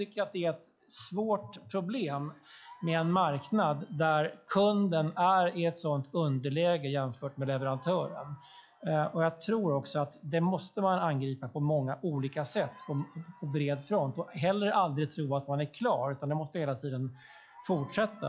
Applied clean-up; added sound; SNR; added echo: classical method log-MMSE.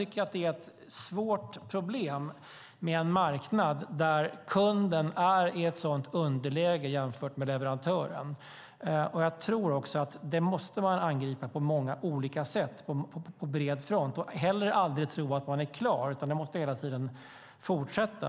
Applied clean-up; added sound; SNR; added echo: none; none; none; none.